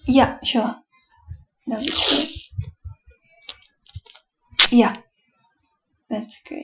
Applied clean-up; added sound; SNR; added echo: classical method Wiener filter.